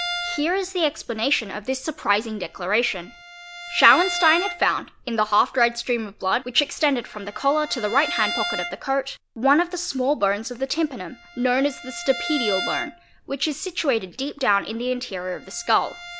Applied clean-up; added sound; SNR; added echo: none; Bowed string instrument; 11 dB; none.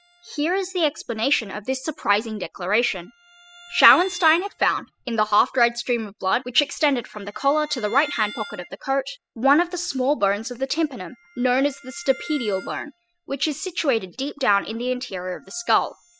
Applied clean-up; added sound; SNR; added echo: classical method spectral subtraction.